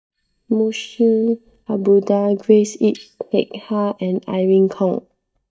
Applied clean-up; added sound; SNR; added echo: neural mask model DeepFilterNet 3.